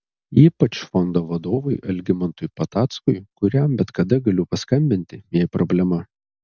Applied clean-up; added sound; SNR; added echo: none; none; none; none.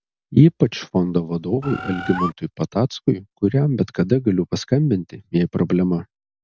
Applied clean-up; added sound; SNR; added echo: none; Bird; 8 dB; none.